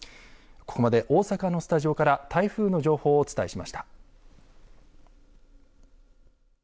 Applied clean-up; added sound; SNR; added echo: none; none; none; none.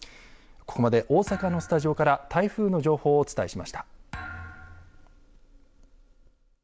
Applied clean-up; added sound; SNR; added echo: none; Thump, thud; 16 dB; none.